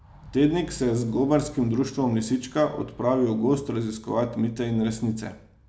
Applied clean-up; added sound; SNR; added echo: none; none; none; none.